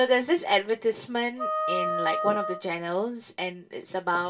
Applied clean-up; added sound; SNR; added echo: none; Wind instrument, woodwind instrument; 3 dB; reverberation time 0.2 s.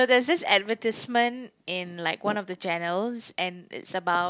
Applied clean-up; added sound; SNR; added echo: none; none; none; none.